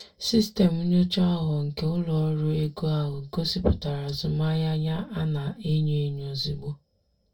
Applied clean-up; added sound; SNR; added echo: none; none; none; reverberation time 0.1 s.